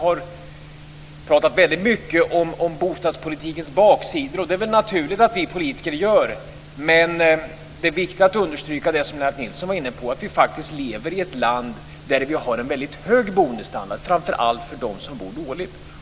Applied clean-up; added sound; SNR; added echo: none; none; none; none.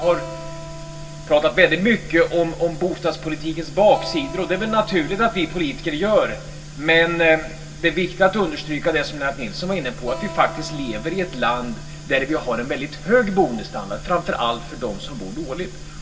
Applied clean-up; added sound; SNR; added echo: none; Acoustic guitar; 19 dB; reverberation time 0.2 s.